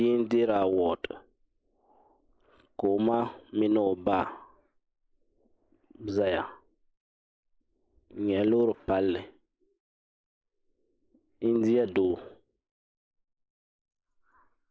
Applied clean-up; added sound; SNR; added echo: neural mask model Resemble Enhance denoiser.